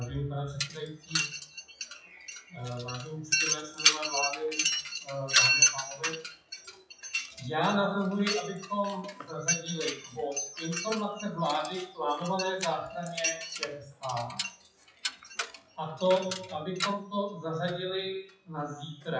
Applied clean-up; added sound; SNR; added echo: classical method WPE with log-MMSE.